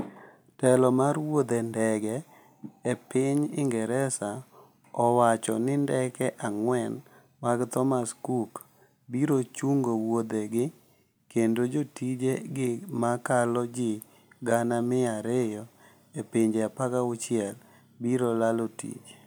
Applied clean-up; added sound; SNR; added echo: none; none; none; none.